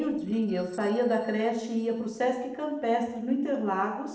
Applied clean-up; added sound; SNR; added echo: neural separator model SepFormer DNS4.